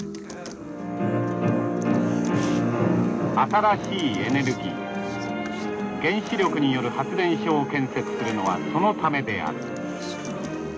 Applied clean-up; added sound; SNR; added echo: none; Acoustic guitar; 9 dB; none.